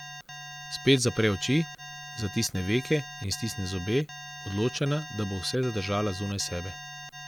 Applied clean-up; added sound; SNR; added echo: none; Alarm; 13 dB; none.